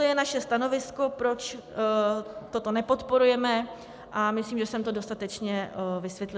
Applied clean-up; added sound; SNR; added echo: none; none; none; none.